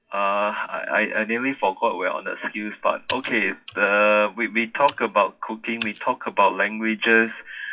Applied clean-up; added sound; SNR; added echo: classical method WPE with log-MMSE.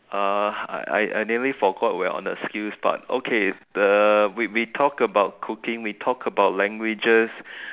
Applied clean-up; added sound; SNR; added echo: none; none; none; none.